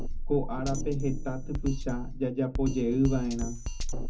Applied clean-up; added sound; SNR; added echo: none; Drum kit; 1 dB; reverberation time 0.3 s.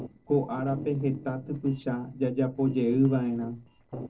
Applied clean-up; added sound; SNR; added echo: neural separator model SepFormer DNS4.